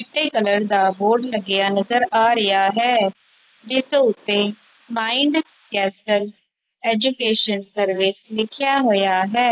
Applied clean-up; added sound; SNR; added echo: neural mask model Resemble Enhance denoiser.